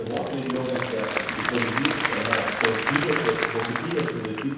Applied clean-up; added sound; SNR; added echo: none; Applause / Crowd; 0 dB; reverberation time 1.0 s.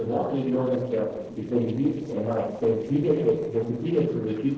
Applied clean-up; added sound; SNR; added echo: neural separator model SepFormer DNS4.